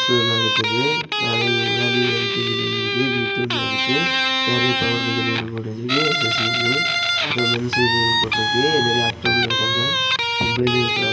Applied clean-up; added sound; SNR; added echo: none; Guitar; -3 dB; reverberation time 0.9 s.